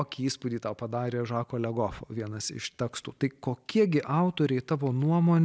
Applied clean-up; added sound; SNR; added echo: none; none; none; none.